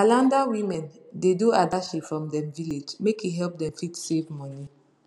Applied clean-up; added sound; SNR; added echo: none; none; none; none.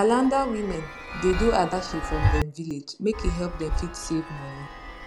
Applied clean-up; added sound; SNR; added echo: none; Chime; 4 dB; none.